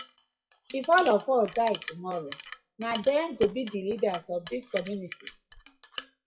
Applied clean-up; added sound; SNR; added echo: classical method WPE with log-MMSE.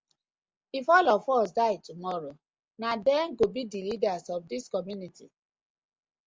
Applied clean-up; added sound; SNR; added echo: none; none; none; none.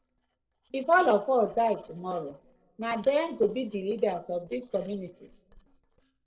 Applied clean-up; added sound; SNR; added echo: neural separator model SepFormer DNS4.